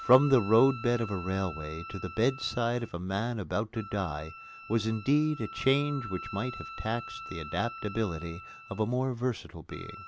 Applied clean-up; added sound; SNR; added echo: none; Wind instrument, woodwind instrument; 14 dB; none.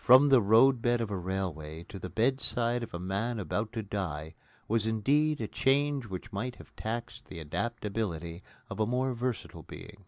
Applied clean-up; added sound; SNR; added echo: none; none; none; none.